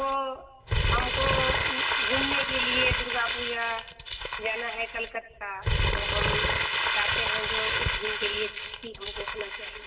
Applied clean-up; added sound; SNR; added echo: none; Crumpling, crinkling; -4 dB; reverberation time 2.3 s.